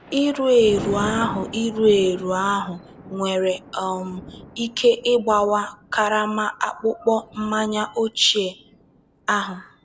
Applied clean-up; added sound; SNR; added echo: none; Thunder; 16 dB; none.